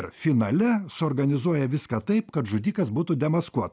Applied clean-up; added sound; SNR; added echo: none; none; none; none.